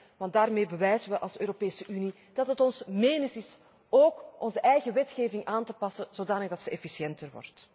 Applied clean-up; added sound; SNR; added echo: none; none; none; none.